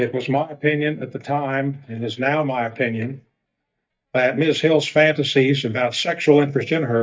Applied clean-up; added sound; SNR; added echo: neural mask model DeepFilterNet 3.